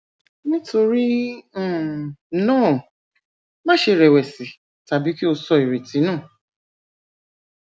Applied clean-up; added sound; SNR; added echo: none; none; none; none.